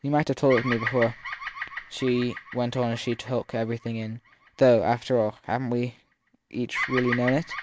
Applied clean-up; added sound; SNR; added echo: none; Bird vocalization, bird call, bird song; 11 dB; none.